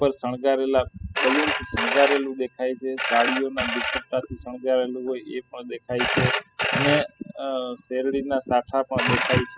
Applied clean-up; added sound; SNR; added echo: classical method spectral subtraction.